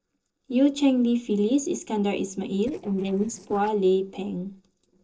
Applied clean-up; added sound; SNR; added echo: neural separator model SepFormer DNS4.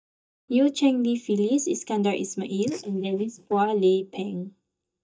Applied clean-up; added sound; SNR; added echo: neural mask model DeepFilterNet 3.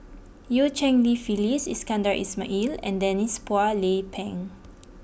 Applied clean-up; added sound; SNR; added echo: none; none; none; none.